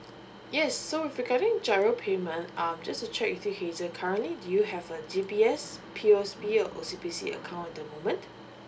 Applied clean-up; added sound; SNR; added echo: none; none; none; none.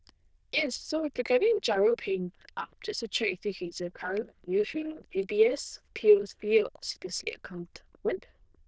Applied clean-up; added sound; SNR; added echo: neural diffusion model UNIVERSE++.